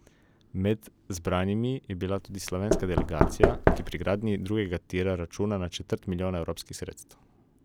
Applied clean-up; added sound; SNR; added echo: none; Knock / Wood; -4 dB; none.